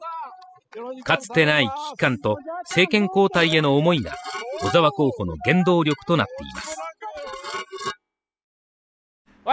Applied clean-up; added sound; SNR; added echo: classical method spectral subtraction.